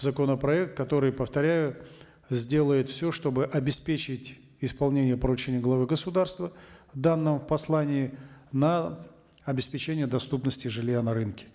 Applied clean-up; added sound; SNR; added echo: none; none; none; none.